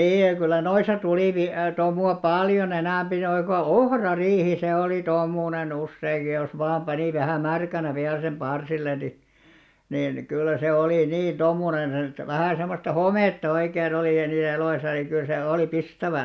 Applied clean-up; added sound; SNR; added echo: none; none; none; none.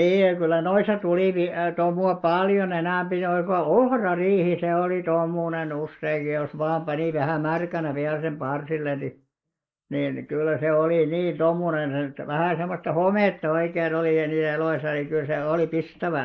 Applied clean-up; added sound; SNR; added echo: neural mask model Resemble Enhance denoiser.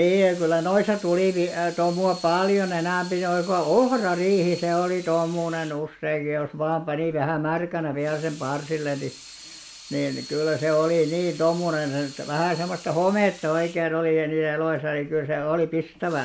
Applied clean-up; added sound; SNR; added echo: none; Sink (filling or washing) / Water tap, faucet; 20 dB; none.